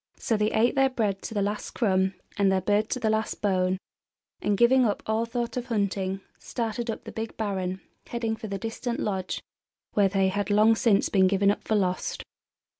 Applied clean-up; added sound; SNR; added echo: none; none; none; none.